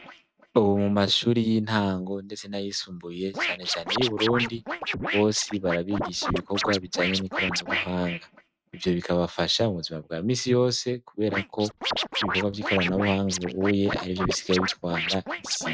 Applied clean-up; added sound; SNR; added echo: neural mask model RNNoise.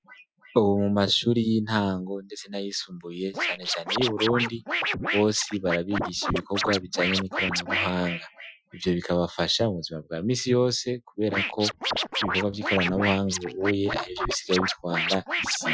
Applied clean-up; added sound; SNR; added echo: classical method Wiener filter.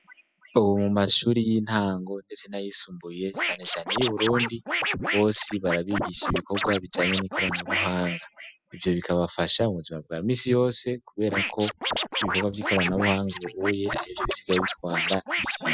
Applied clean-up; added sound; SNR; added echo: classical method spectral subtraction.